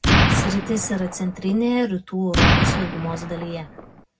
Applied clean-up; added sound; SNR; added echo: none; Explosion; -4 dB; reverberation time 0.4 s.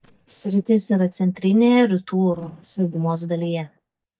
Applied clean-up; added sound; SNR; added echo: neural mask model DeepFilterNet 3.